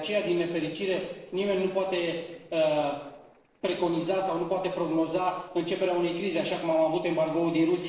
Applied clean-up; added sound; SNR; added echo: neural separator model SepFormer DNS4.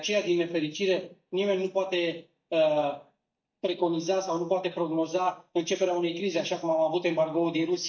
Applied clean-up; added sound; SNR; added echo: neural mask model DeepFilterNet 3.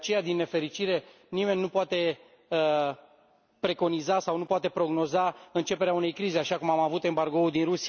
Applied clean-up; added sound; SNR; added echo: none; none; none; none.